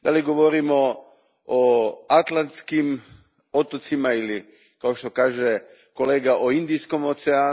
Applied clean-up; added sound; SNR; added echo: none; none; none; none.